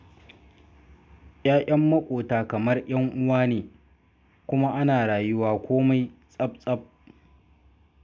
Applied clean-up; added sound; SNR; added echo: none; none; none; none.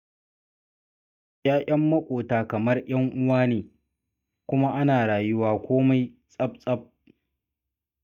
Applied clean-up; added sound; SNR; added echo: neural mask model DeepFilterNet 3.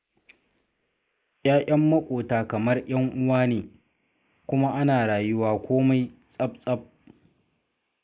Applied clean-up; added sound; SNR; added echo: neural mask model Resemble Enhance denoiser.